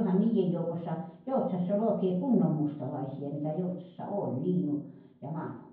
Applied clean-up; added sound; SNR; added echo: none; none; none; reverberation time 0.9 s.